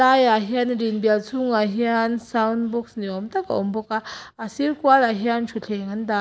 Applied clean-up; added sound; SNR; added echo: none; none; none; none.